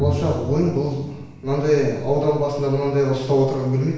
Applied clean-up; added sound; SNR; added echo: none; Drum; 11 dB; reverberation time 0.9 s.